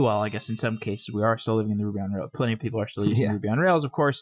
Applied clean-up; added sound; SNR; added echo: classical method Wiener filter.